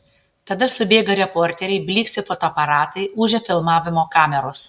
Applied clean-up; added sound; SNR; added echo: none; none; none; none.